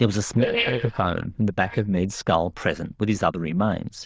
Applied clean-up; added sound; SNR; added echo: neural diffusion model UNIVERSE++.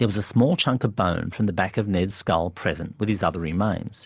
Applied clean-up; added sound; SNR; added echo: none; none; none; none.